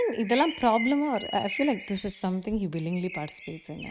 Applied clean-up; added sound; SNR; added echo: neural mask model RNNoise.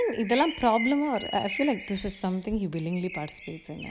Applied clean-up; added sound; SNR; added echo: none; Bird; 12 dB; none.